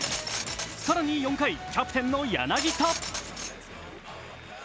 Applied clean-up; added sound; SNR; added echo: none; Glass; 7 dB; none.